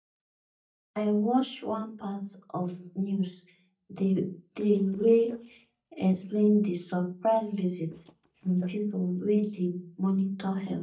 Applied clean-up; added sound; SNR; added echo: neural mask model DeepFilterNet 3.